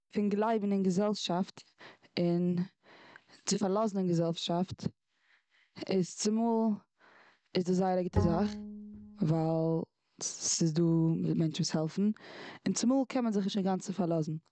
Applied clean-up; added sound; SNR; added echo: none; Bowed string instrument; 5 dB; none.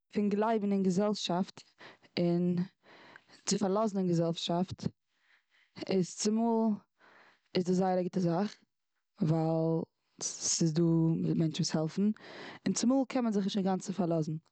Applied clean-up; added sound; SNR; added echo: none; none; none; none.